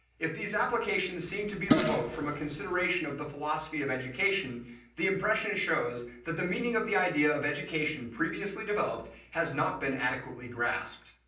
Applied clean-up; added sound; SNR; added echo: none; Fart; 0 dB; reverberation time 0.6 s.